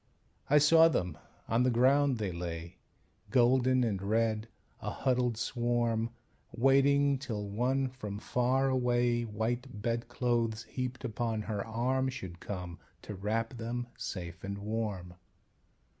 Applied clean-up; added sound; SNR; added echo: none; none; none; none.